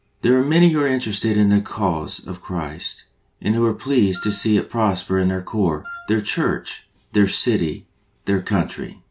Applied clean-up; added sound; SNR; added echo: none; Wind instrument, woodwind instrument; 18 dB; none.